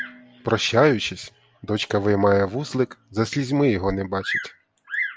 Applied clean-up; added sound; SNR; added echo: none; Bird vocalization, bird call, bird song; 13 dB; none.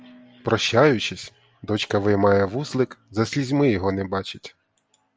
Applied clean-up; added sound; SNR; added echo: none; none; none; none.